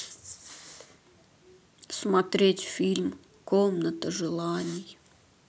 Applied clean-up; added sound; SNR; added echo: none; none; none; none.